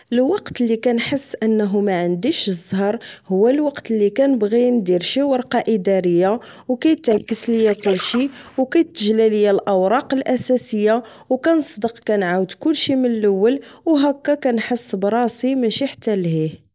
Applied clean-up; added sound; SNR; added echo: neural mask model Resemble Enhance denoiser.